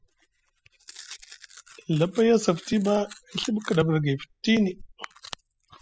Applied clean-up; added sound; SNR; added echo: classical method spectral subtraction.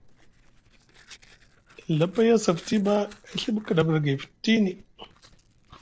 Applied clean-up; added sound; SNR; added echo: neural separator model SepFormer DNS4.